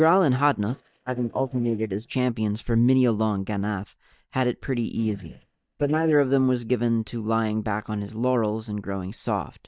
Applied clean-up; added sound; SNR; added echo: neural mask model DeepFilterNet 3.